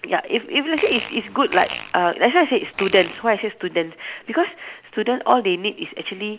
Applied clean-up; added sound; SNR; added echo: none; Fart; 10 dB; none.